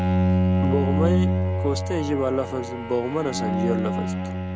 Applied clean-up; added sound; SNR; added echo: none; Bowed string instrument; -4 dB; none.